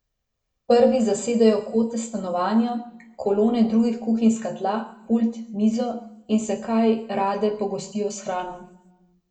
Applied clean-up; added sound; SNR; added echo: none; none; none; reverberation time 0.6 s.